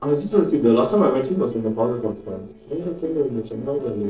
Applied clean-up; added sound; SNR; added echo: neural separator model SepFormer DNS4.